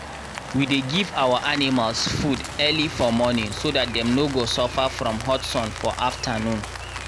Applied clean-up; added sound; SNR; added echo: none; Rain + Motor vehicle (road); 10 dB; none.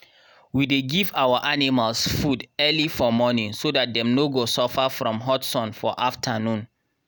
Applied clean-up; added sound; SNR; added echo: none; none; none; none.